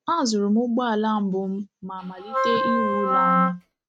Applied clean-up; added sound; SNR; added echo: neural mask model RNNoise.